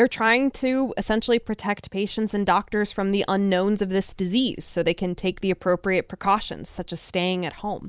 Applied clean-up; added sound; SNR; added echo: none; none; none; none.